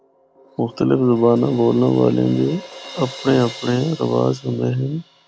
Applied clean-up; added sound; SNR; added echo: none; Crash cymbal; 19 dB; none.